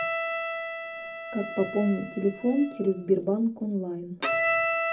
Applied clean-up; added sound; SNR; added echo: none; Bowed string instrument; 2 dB; reverberation time 0.4 s.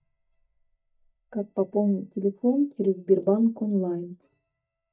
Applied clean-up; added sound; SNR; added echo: neural mask model DeepFilterNet 3.